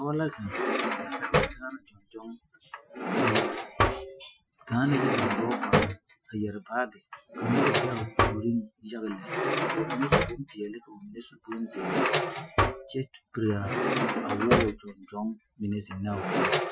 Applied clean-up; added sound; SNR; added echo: classical method Wiener filter.